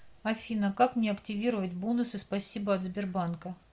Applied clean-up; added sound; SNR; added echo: none; none; none; none.